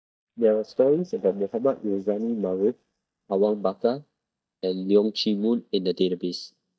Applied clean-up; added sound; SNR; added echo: neural mask model DeepFilterNet 3.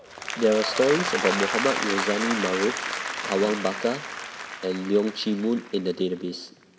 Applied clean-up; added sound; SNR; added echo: none; Applause; 5 dB; reverberation time 1.2 s.